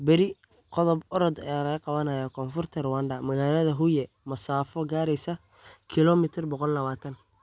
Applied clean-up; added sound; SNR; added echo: none; none; none; none.